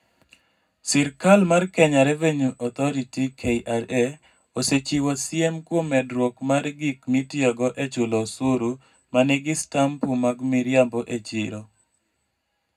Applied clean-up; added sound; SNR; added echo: none; none; none; reverberation time 0.3 s.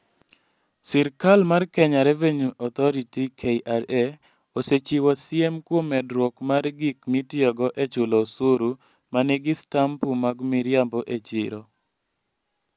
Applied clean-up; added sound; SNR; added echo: none; none; none; none.